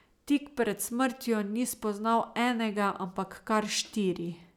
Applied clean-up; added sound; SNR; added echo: none; none; none; none.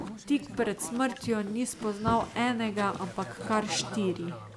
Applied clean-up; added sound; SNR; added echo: none; Boat, Water vehicle; 9 dB; none.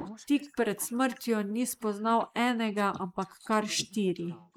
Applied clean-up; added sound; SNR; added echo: neural mask model Resemble Enhance denoiser.